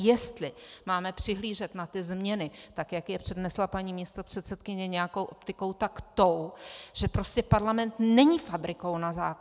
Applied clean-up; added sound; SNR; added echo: none; none; none; none.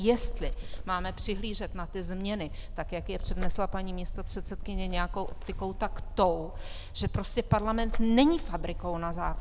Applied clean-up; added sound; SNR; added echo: none; Purr; 2 dB; none.